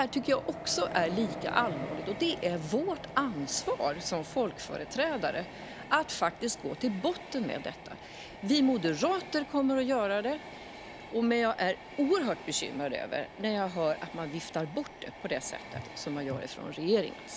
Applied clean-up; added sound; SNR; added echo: none; Train; 12 dB; none.